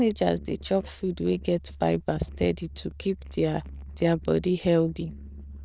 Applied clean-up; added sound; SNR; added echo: neural diffusion model UNIVERSE++.